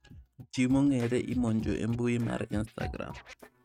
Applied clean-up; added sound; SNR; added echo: neural mask model RNNoise.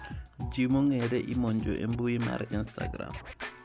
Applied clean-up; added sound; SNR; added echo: none; Scratching (performance technique); 10 dB; none.